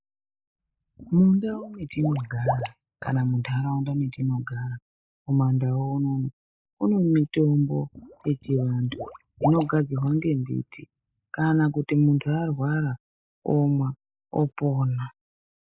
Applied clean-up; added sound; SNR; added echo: neural mask model Resemble Enhance denoiser.